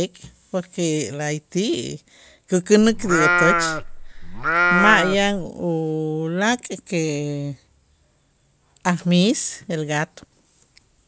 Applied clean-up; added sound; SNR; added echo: none; Livestock, farm animals, working animals; -2 dB; none.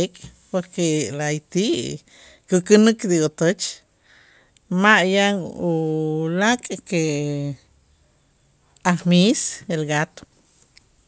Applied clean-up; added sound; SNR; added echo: none; none; none; none.